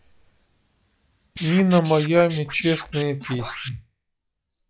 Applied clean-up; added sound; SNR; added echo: classical method log-MMSE.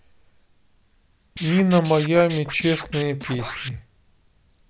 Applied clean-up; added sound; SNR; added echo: none; Scratching (performance technique); 11 dB; none.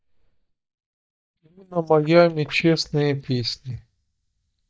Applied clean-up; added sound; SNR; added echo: neural mask model DeepFilterNet 3.